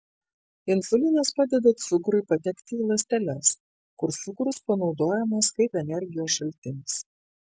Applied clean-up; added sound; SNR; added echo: none; none; none; none.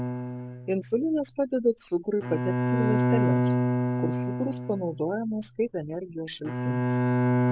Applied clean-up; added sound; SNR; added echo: none; Bowed string instrument; -2 dB; none.